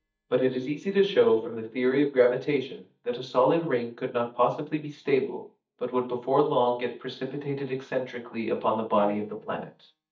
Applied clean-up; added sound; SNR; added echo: neural mask model DeepFilterNet 3.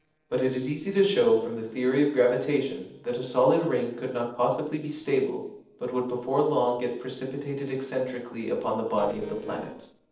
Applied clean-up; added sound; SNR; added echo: neural separator model SepFormer DNS4.